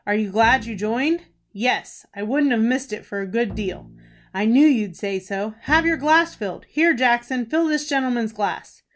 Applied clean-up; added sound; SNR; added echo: none; Bowed string instrument; 18 dB; none.